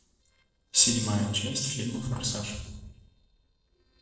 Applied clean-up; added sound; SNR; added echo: neural separator model SepFormer DNS4.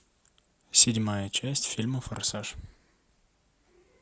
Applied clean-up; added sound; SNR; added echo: none; none; none; none.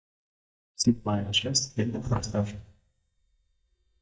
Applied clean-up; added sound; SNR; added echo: neural mask model DeepFilterNet 3.